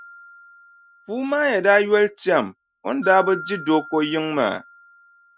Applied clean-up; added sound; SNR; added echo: none; Glockenspiel; 16 dB; none.